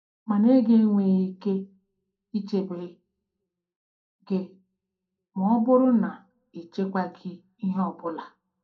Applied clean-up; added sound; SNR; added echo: none; none; none; reverberation time 0.2 s.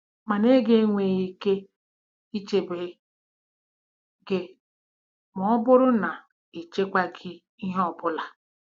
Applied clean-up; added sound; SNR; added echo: none; none; none; none.